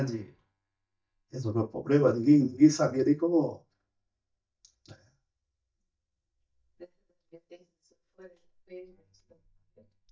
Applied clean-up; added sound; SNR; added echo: neural mask model DeepFilterNet 3.